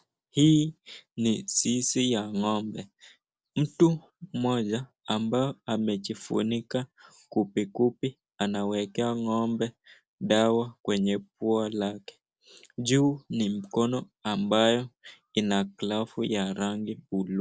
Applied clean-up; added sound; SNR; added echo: none; none; none; none.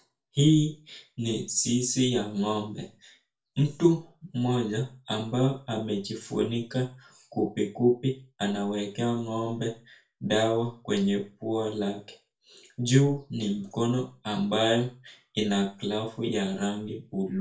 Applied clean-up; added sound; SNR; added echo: none; none; none; reverberation time 0.3 s.